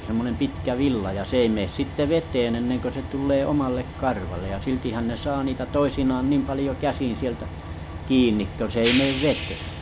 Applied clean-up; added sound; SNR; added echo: none; Train; 9 dB; none.